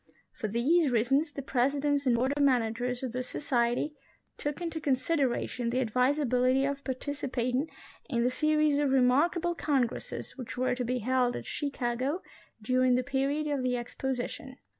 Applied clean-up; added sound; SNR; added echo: none; none; none; none.